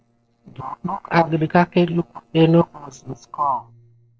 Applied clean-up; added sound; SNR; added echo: neural separator model SepFormer DNS4.